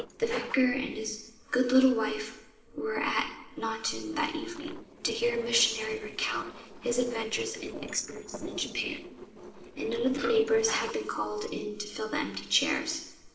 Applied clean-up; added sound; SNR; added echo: neural separator model SepFormer DNS4.